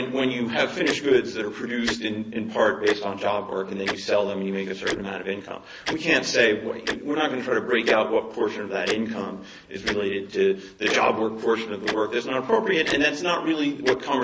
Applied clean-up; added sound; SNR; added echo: none; Tick-tock; 11 dB; none.